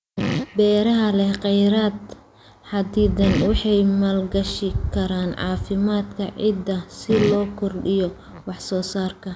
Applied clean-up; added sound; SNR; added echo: none; Fart; 9 dB; none.